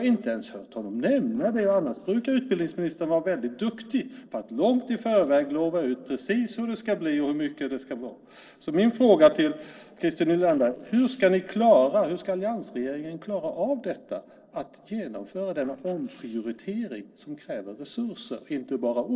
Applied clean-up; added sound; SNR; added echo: neural separator model SepFormer DNS4.